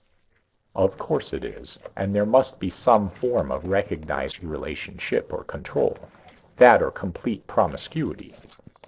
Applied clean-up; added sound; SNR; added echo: neural separator model SepFormer DNS4.